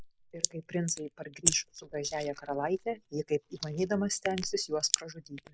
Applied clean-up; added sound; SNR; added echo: neural mask model Resemble Enhance denoiser.